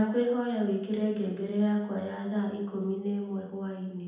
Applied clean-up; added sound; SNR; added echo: none; none; none; reverberation time 0.8 s.